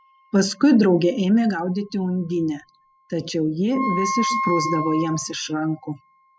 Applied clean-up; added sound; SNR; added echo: classical method spectral subtraction.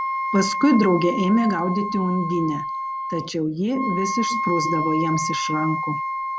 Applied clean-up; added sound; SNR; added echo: none; Wind instrument, woodwind instrument; 3 dB; none.